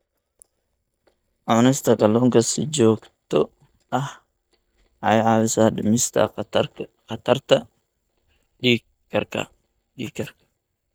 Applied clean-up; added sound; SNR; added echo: neural mask model DeepFilterNet 3.